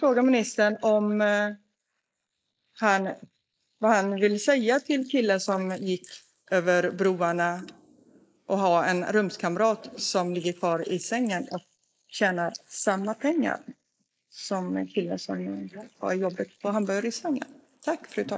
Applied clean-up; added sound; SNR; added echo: neural mask model Resemble Enhance denoiser.